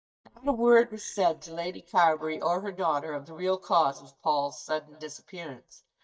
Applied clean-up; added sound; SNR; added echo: neural mask model DeepFilterNet 3.